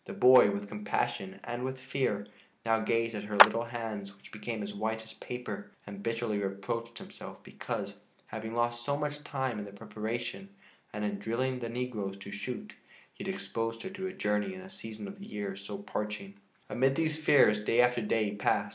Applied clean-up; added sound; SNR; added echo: none; Clapping; -3 dB; none.